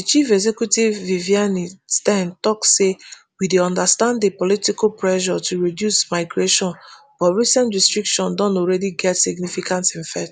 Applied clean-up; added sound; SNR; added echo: none; none; none; none.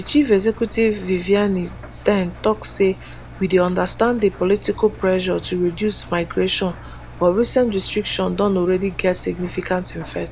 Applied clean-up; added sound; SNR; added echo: none; Engine; 17 dB; none.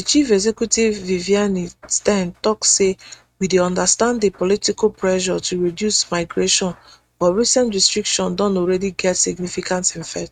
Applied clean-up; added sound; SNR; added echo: neural mask model RNNoise.